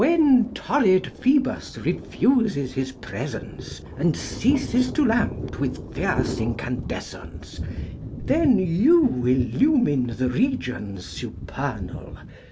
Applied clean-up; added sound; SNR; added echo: none; Thunder; 10 dB; none.